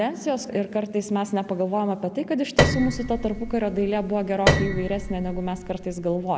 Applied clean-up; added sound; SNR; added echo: none; Piano; 1 dB; none.